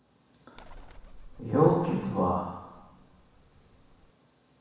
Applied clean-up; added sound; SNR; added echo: none; Bird; 19 dB; reverberation time 1.1 s.